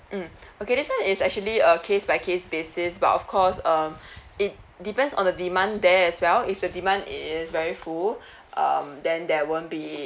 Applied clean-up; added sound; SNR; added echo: none; none; none; none.